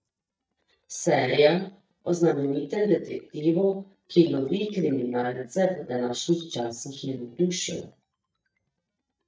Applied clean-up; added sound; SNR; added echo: neural mask model DeepFilterNet 3.